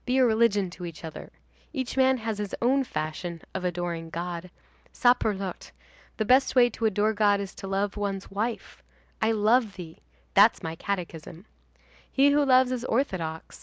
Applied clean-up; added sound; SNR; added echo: none; none; none; none.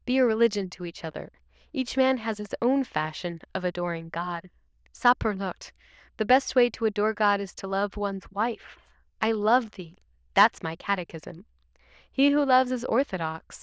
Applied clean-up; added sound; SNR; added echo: neural diffusion model UNIVERSE++.